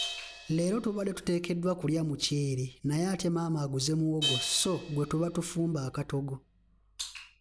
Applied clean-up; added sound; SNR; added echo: none; Crash cymbal; 11 dB; none.